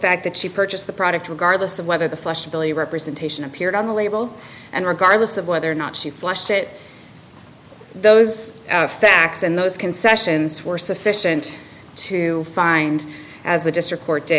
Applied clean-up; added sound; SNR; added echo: none; none; none; none.